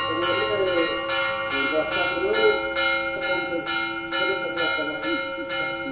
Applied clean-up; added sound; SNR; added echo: none; Church bell; -3 dB; reverberation time 0.8 s.